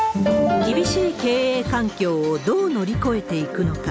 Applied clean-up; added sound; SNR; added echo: none; none; none; none.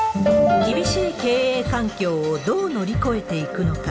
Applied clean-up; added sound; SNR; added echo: none; none; none; reverberation time 1.0 s.